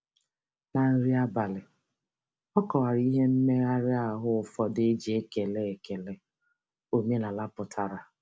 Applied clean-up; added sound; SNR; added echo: none; none; none; none.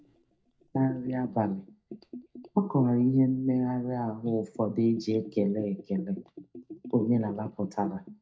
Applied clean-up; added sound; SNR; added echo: neural mask model DeepFilterNet 3.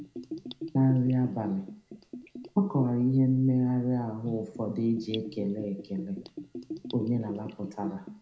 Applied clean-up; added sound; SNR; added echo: none; Bathtub (filling or washing) / Gurgling; 13 dB; reverberation time 0.4 s.